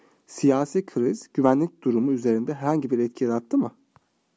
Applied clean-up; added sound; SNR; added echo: none; none; none; none.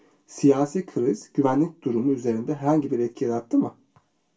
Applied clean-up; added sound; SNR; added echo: none; none; none; reverberation time 0.2 s.